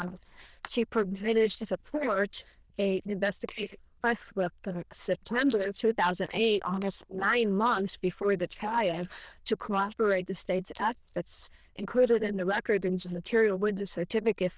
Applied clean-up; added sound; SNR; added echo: neural diffusion model UNIVERSE++.